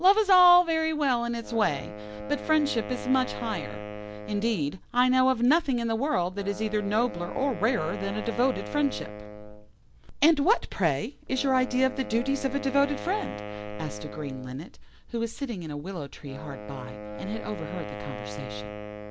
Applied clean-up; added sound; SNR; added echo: none; Wind instrument, woodwind instrument; 12 dB; none.